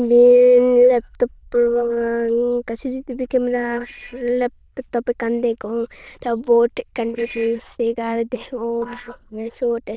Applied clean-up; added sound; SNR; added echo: neural diffusion model UNIVERSE++.